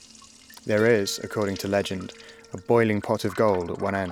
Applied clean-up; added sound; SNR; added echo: none; Liquid + Harp; 19 dB; none.